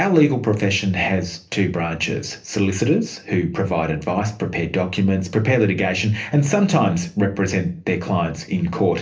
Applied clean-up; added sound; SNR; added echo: none; none; none; reverberation time 0.3 s.